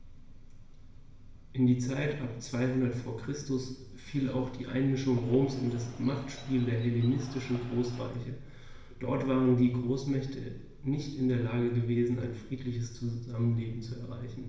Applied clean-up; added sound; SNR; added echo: none; Bird; 19 dB; reverberation time 0.8 s.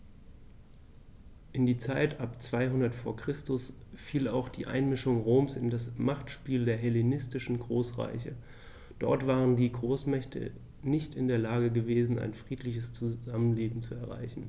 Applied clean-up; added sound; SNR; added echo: none; none; none; none.